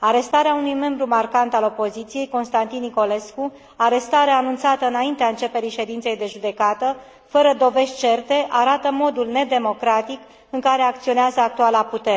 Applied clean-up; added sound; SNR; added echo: none; none; none; none.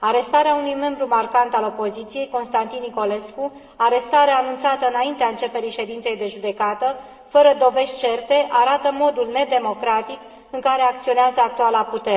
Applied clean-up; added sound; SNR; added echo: none; none; none; reverberation time 1.6 s.